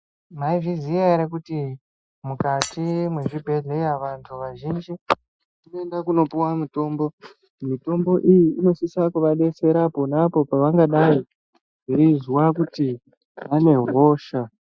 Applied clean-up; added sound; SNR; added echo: classical method Wiener filter.